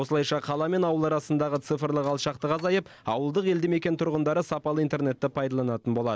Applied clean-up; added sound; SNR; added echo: none; none; none; none.